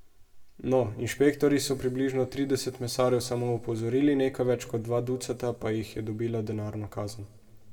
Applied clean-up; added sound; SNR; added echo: none; none; none; reverberation time 1.4 s.